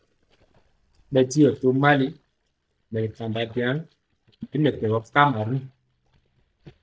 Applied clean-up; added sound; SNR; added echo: neural mask model DeepFilterNet 3.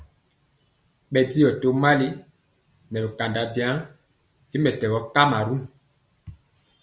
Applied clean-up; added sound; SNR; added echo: none; none; none; none.